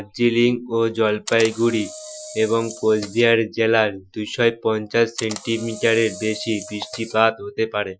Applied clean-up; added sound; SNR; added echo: classical method Wiener filter.